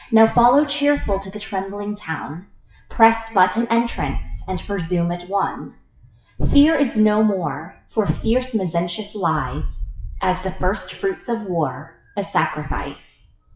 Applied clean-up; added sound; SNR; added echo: classical method WPE with log-MMSE.